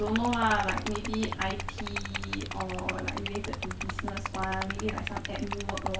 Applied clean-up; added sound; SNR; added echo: none; Liquid; 4 dB; none.